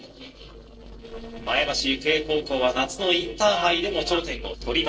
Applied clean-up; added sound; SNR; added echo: neural separator model SepFormer DNS4.